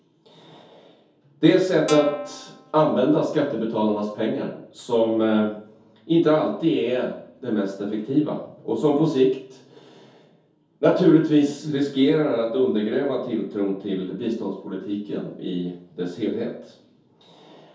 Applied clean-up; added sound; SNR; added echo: none; Guitar; 12 dB; reverberation time 0.6 s.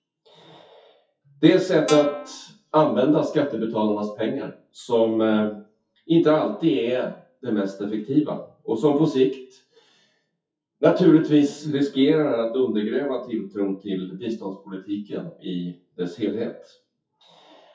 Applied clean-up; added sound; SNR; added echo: classical method WPE with log-MMSE.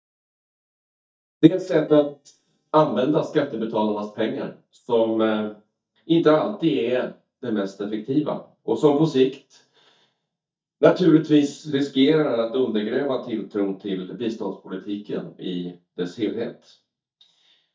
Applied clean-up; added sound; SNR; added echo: neural mask model DeepFilterNet 3.